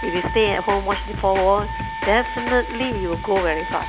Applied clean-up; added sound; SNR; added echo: none; Wind instrument, woodwind instrument + Drum kit; 6 dB; none.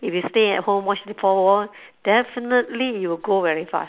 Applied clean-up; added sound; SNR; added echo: none; none; none; none.